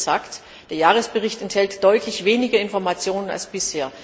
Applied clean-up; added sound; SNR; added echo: none; none; none; none.